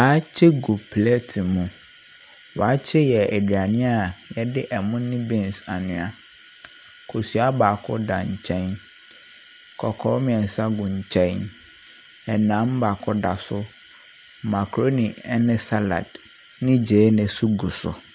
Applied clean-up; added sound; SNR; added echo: none; none; none; none.